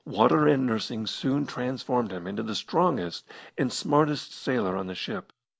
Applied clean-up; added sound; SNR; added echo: none; none; none; none.